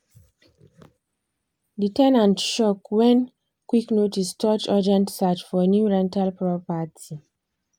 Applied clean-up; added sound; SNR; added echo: none; none; none; none.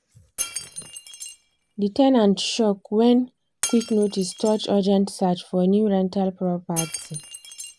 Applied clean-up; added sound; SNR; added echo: none; Shatter; 14 dB; none.